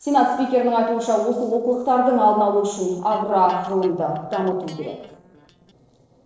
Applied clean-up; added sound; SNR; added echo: neural separator model SepFormer DNS4.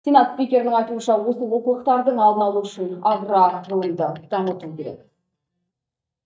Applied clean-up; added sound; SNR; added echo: neural mask model DeepFilterNet 3.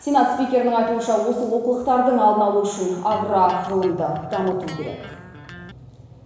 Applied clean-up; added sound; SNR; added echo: none; Electric guitar; 18 dB; reverberation time 1.0 s.